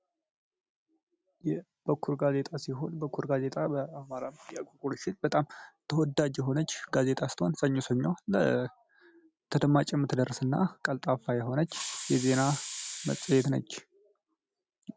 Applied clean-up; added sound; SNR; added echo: none; Hiss; 8 dB; none.